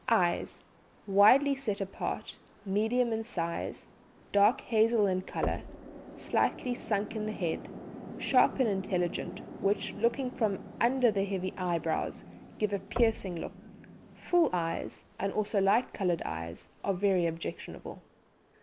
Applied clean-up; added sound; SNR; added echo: none; Chatter / Traffic noise, roadway noise / Train + Knock; 15 dB; none.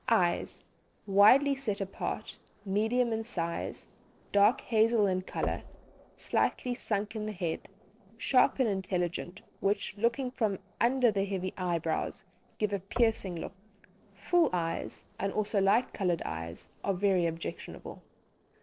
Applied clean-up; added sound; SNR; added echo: neural separator model SepFormer DNS4.